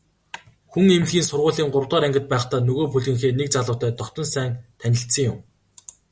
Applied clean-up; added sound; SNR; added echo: none; none; none; none.